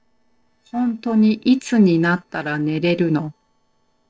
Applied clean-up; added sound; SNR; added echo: neural separator model SepFormer DNS4.